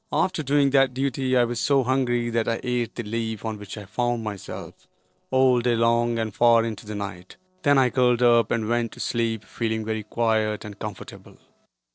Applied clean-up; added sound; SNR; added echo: neural separator model SepFormer DNS4.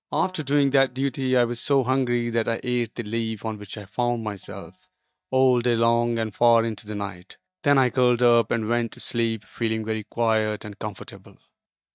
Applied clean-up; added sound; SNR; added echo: neural mask model DeepFilterNet 3.